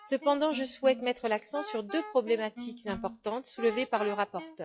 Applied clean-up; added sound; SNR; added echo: classical method log-MMSE.